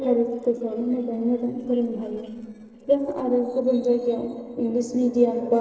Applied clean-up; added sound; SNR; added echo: neural separator model SepFormer DNS4.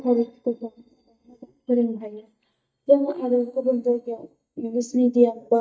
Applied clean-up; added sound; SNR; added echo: neural mask model DeepFilterNet 3.